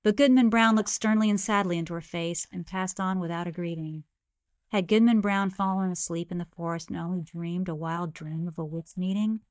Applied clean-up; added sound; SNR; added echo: neural mask model DeepFilterNet 3.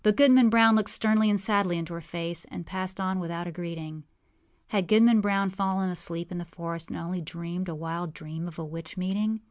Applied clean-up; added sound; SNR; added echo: none; none; none; none.